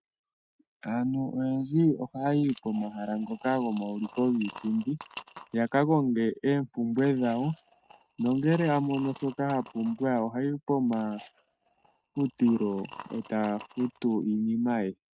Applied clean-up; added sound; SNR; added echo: neural mask model RNNoise.